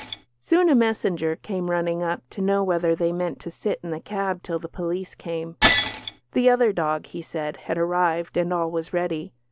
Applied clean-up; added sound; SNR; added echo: none; Shatter; 5 dB; none.